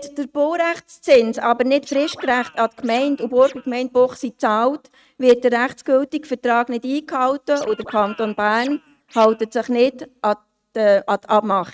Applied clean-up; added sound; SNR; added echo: neural mask model RNNoise.